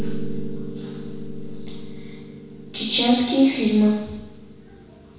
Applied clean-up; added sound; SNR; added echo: none; Piano; 6 dB; reverberation time 1.1 s.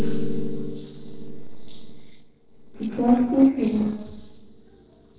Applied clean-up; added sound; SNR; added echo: neural separator model SepFormer DNS4.